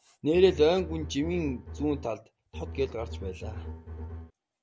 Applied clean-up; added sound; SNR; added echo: none; Bowed string instrument; 10 dB; none.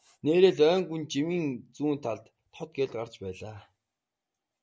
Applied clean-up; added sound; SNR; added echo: none; none; none; none.